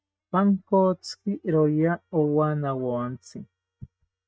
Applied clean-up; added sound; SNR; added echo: neural mask model DeepFilterNet 3.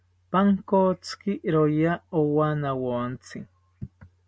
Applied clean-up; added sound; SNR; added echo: none; none; none; none.